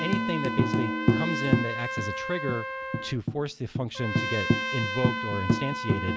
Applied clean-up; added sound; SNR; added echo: none; Tambourine + Trumpet; -4 dB; none.